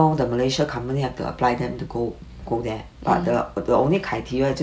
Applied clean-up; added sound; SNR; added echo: none; none; none; none.